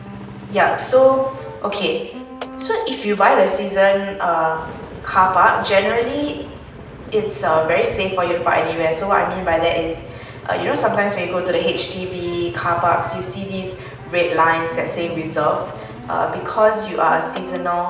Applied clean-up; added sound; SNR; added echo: none; Engine; 15 dB; reverberation time 0.8 s.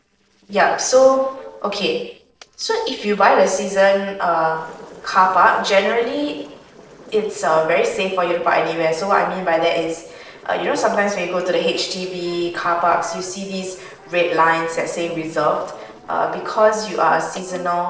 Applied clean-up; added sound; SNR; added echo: neural separator model SepFormer DNS4.